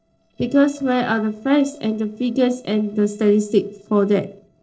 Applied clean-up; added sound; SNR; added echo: neural separator model SepFormer DNS4.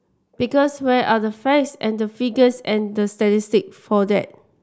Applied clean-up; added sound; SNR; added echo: none; none; none; none.